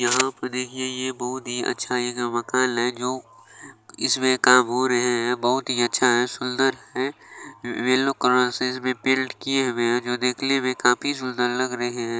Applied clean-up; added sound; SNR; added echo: none; none; none; none.